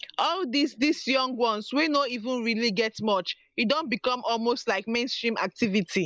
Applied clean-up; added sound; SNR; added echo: neural mask model Resemble Enhance denoiser.